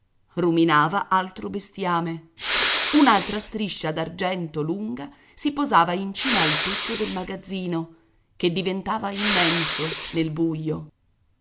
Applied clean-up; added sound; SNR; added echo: none; Respiratory sounds; -4 dB; none.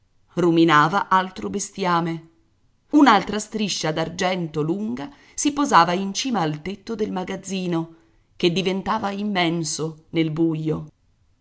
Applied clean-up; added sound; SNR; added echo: none; none; none; none.